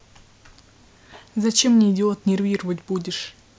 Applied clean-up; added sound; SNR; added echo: none; none; none; none.